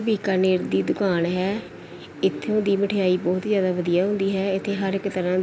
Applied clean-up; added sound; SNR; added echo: none; none; none; none.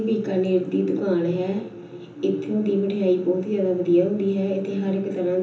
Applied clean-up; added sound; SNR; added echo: none; none; none; reverberation time 0.7 s.